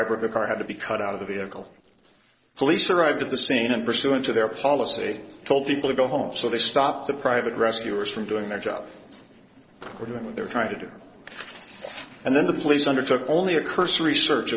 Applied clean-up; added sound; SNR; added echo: neural separator model SepFormer DNS4.